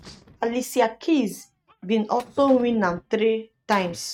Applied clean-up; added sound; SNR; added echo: neural mask model RNNoise.